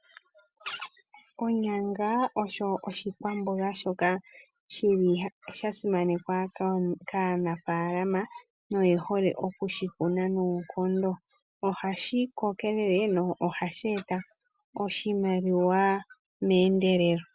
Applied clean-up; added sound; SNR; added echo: none; none; none; none.